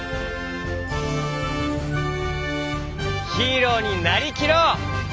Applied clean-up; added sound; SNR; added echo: none; none; none; none.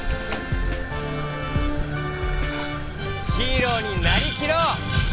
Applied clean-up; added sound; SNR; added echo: none; Scratching (performance technique) + Boiling; -1 dB; none.